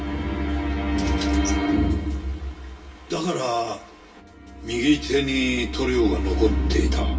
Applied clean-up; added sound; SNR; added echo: none; none; none; reverberation time 0.1 s.